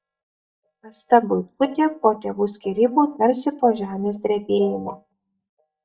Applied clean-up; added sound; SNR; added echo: neural mask model DeepFilterNet 3.